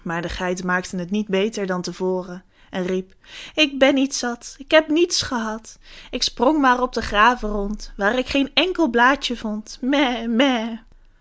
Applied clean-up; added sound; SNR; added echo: none; none; none; none.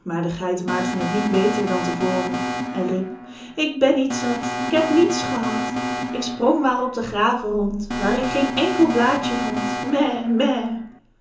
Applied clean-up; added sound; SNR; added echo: none; Alarm; 4 dB; reverberation time 0.8 s.